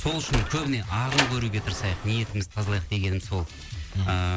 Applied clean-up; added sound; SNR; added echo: none; Sliding door; 7 dB; none.